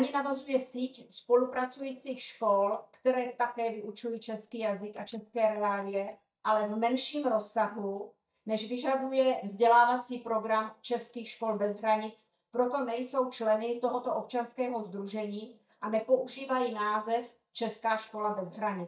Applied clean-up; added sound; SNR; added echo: neural mask model DeepFilterNet 3.